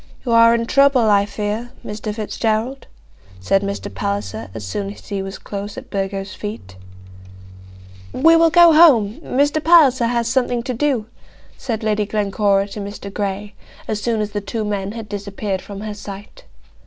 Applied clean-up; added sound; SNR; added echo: none; Bowed string instrument; 18 dB; none.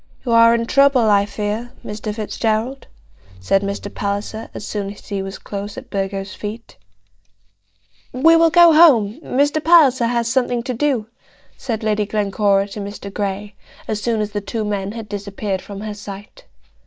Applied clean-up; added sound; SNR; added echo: neural mask model DeepFilterNet 3.